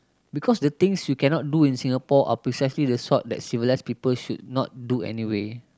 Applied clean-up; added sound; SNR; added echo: none; none; none; none.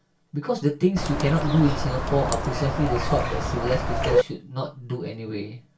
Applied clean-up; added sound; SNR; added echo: none; Bird; 0 dB; reverberation time 0.2 s.